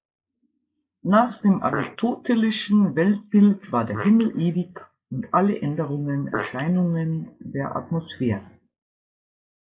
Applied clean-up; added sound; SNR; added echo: neural mask model Resemble Enhance denoiser.